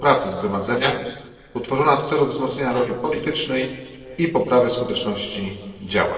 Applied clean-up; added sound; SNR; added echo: neural separator model SepFormer DNS4.